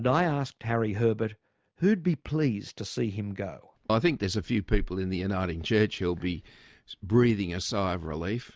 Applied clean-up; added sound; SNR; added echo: none; none; none; none.